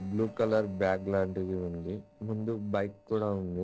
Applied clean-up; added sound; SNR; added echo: neural separator model SepFormer DNS4.